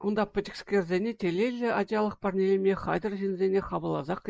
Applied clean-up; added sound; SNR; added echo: neural mask model Resemble Enhance denoiser.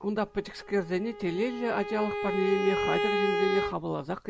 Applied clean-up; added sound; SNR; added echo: none; Bowed string instrument; 2 dB; none.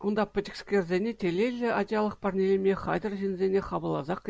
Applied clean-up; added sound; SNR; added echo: none; none; none; none.